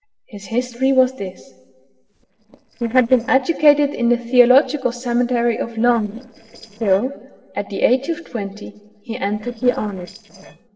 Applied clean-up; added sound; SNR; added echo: neural separator model SepFormer DNS4.